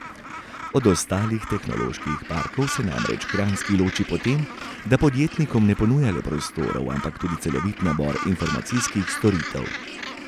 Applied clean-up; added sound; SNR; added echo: none; Gull, seagull; 9 dB; none.